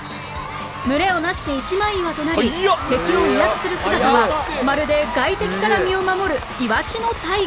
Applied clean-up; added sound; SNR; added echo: none; none; none; none.